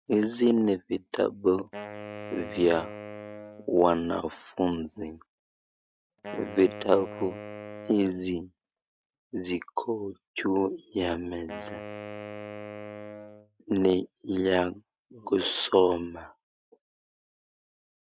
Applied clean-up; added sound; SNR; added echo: neural mask model RNNoise.